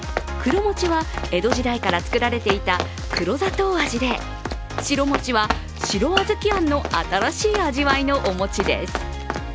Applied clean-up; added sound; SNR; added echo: none; Run; 9 dB; none.